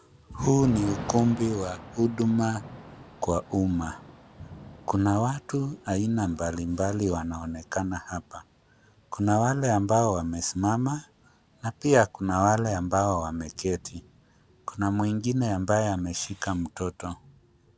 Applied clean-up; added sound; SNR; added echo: none; Thunder / Rain; 18 dB; none.